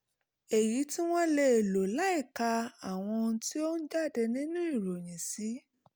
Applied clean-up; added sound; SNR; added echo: none; none; none; none.